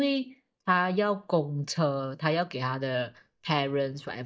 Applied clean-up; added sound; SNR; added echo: neural mask model DeepFilterNet 3.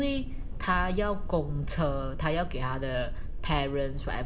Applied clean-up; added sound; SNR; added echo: none; Thunderstorm; 2 dB; reverberation time 1.1 s.